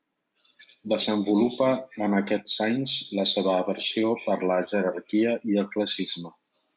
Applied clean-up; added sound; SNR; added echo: none; none; none; none.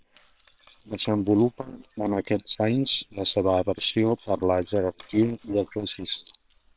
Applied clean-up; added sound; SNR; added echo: neural separator model SepFormer WHAM!.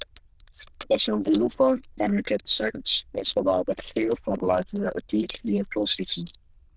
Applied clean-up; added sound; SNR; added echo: neural diffusion model UNIVERSE++.